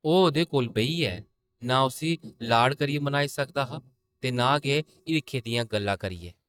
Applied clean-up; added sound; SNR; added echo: neural mask model DeepFilterNet 3.